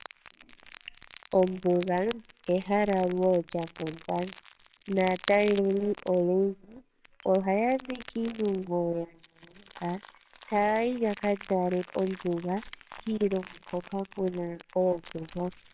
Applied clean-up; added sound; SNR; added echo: neural separator model SepFormer WHAMR!.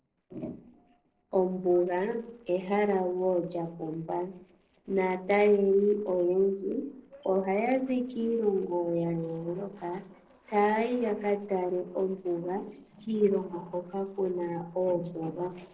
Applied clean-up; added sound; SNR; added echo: neural separator model SepFormer DNS4.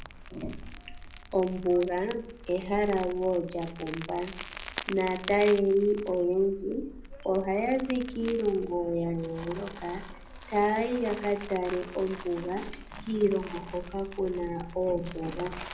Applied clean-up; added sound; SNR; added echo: none; Crumpling, crinkling; 13 dB; reverberation time 0.5 s.